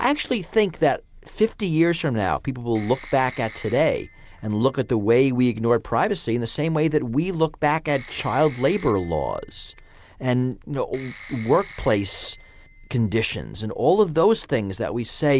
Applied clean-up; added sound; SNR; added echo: none; Telephone; 14 dB; none.